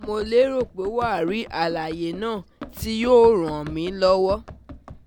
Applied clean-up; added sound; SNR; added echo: none; Run; 17 dB; none.